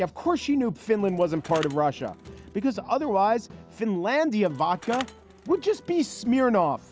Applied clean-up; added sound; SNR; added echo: none; Bicycle; 20 dB; none.